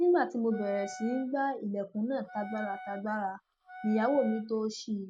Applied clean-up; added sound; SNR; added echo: none; Wind instrument, woodwind instrument; 15 dB; none.